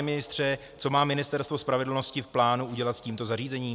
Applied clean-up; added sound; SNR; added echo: none; none; none; none.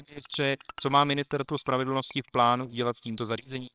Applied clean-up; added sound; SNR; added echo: neural separator model SepFormer WHAMR!.